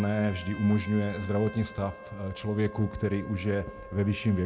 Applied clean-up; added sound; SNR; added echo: none; Trumpet; 17 dB; none.